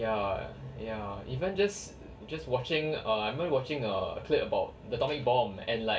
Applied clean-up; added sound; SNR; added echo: none; none; none; reverberation time 0.2 s.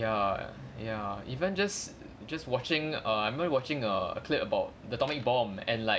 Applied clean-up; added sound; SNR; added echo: none; none; none; none.